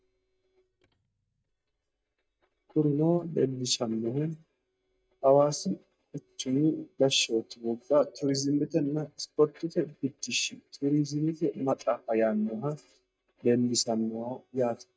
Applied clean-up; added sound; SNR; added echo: neural mask model DeepFilterNet 3.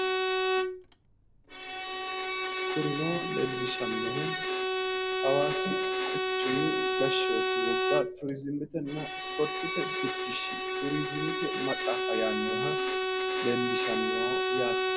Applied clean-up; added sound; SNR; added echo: none; Bowed string instrument; -4 dB; none.